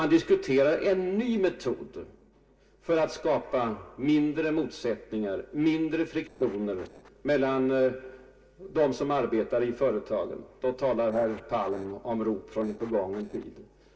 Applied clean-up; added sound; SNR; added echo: neural separator model SepFormer DNS4.